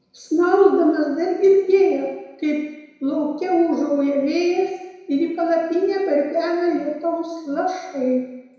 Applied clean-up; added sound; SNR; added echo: none; none; none; reverberation time 1.0 s.